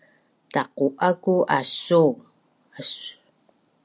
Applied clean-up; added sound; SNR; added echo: none; none; none; none.